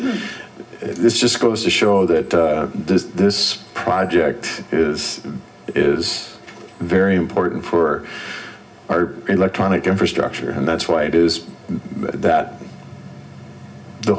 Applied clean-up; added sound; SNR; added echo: none; none; none; reverberation time 0.4 s.